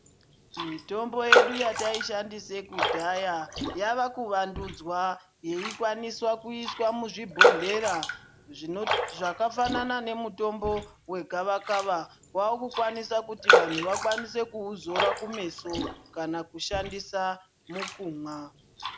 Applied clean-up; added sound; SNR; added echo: none; Raindrop; -1 dB; none.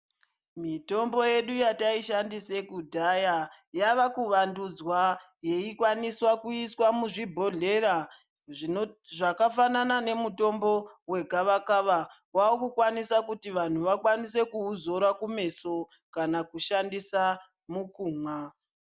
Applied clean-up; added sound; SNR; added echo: none; none; none; none.